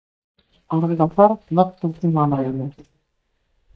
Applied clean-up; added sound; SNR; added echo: neural mask model DeepFilterNet 3.